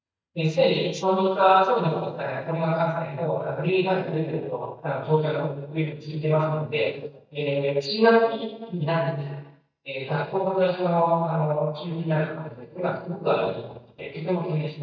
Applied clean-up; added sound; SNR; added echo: neural mask model DeepFilterNet 3.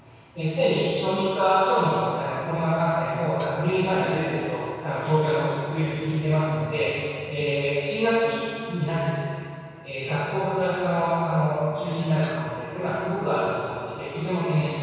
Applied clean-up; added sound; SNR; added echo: none; Hi-hat; 19 dB; reverberation time 2.2 s.